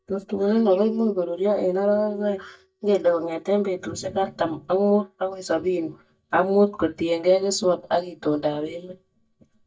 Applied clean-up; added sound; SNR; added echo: neural mask model DeepFilterNet 3.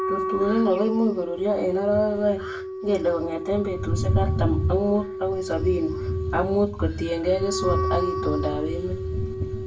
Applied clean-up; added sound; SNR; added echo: none; Wind instrument, woodwind instrument; 7 dB; reverberation time 0.2 s.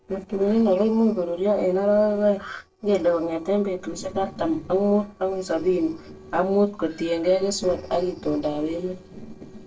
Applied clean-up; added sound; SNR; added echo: neural separator model SepFormer DNS4.